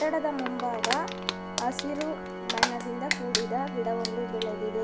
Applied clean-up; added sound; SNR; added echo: none; Crumpling, crinkling + Organ; 1 dB; none.